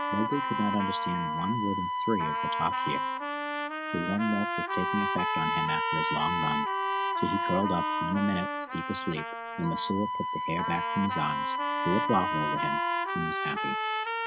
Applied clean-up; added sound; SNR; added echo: none; Trumpet + Wind instrument, woodwind instrument; -2 dB; none.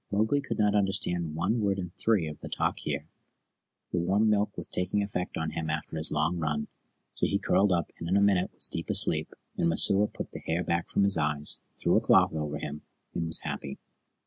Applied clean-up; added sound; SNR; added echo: none; none; none; none.